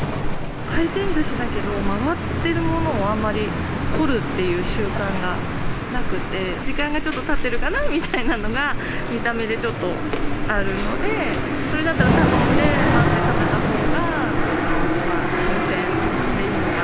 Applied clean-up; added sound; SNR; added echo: none; Thunder / Rain; 1 dB; none.